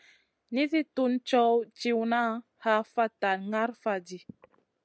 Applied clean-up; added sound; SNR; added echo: none; none; none; none.